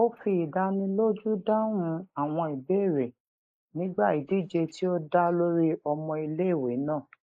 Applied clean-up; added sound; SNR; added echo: neural mask model Resemble Enhance denoiser.